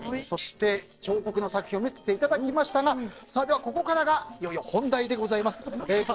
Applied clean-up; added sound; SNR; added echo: neural separator model SepFormer DNS4.